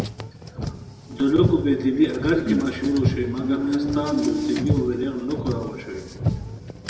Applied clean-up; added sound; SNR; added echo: none; Car; 2 dB; reverberation time 2.0 s.